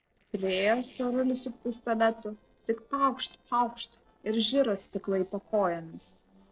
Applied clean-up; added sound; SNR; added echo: neural separator model SepFormer DNS4.